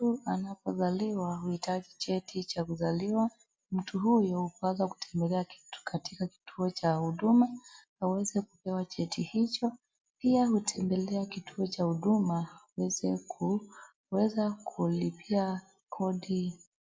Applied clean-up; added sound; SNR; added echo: none; none; none; none.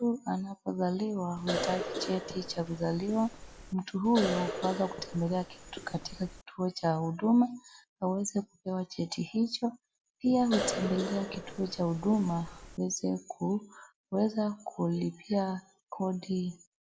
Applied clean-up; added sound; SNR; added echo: none; Cough; 7 dB; none.